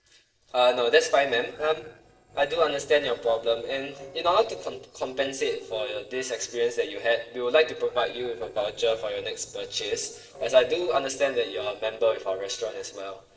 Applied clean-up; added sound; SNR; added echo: neural separator model SepFormer DNS4.